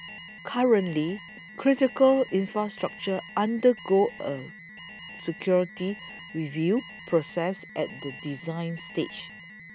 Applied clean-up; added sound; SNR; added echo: none; Alarm; 17 dB; none.